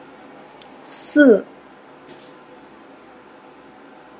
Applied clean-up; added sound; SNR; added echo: none; none; none; none.